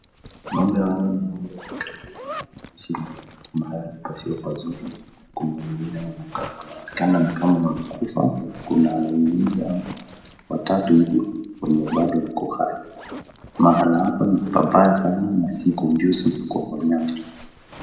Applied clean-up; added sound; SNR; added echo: none; Zipper (clothing); 19 dB; reverberation time 1.0 s.